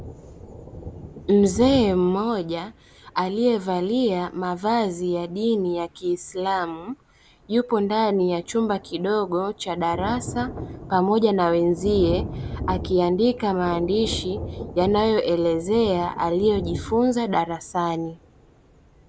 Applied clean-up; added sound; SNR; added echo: none; Thunder; 13 dB; none.